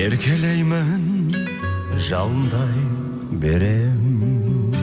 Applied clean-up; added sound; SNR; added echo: none; none; none; none.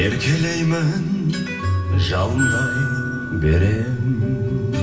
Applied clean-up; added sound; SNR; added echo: none; Glockenspiel; 12 dB; reverberation time 0.7 s.